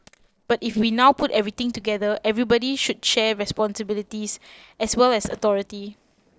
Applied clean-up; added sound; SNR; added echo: neural separator model SepFormer DNS4.